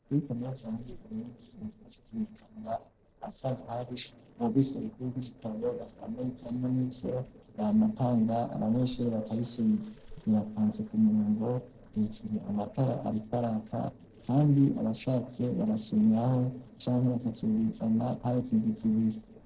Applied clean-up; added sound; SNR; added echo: neural separator model SepFormer DNS4.